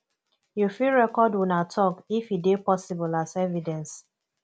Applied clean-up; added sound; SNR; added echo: none; none; none; none.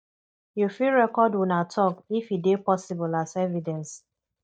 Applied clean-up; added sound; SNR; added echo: neural mask model DeepFilterNet 3.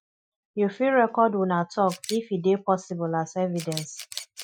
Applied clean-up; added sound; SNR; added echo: classical method Wiener filter.